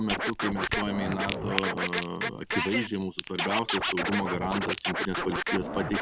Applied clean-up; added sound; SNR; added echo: none; Scratching (performance technique) + Crack; -1 dB; none.